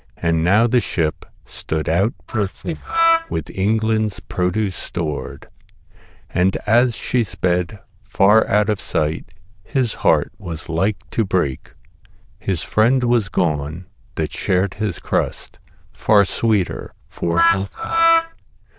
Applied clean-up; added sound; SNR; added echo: neural diffusion model UNIVERSE++.